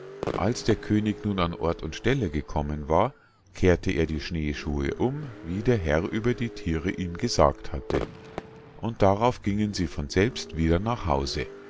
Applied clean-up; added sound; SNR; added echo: none; Car + Crowd / Fireworks; 14 dB; none.